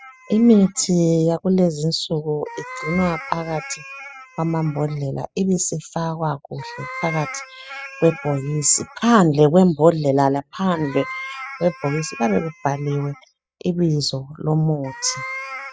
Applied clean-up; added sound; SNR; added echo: classical method spectral subtraction.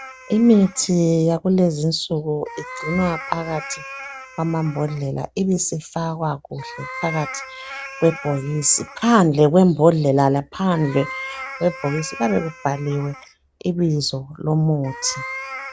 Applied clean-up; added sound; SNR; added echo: none; Meow; 15 dB; none.